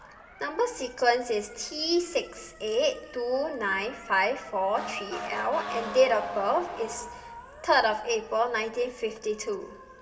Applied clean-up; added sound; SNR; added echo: none; Motor vehicle (road) / Siren; 13 dB; reverberation time 2.5 s.